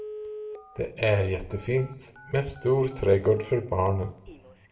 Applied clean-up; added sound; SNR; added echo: none; Telephone; 18 dB; reverberation time 0.4 s.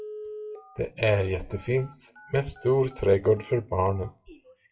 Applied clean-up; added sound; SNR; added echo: classical method WPE with log-MMSE.